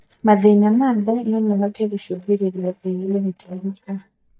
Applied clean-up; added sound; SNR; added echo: neural mask model DeepFilterNet 3.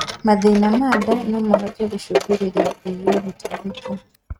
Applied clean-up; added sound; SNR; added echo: neural mask model RNNoise.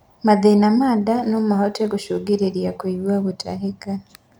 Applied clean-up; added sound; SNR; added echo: none; none; none; none.